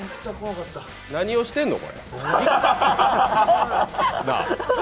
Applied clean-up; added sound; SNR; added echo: none; none; none; none.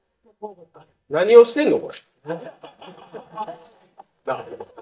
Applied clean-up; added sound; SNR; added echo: neural mask model DeepFilterNet 3.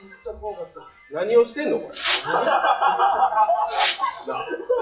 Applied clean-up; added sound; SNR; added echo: classical method WPE with log-MMSE.